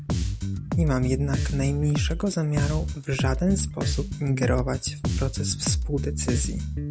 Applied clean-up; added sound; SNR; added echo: none; Bass guitar; 0 dB; none.